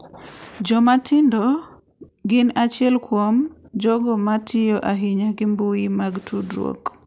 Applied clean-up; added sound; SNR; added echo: none; none; none; none.